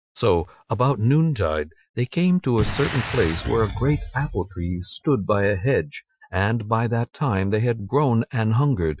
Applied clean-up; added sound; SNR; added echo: classical method Wiener filter.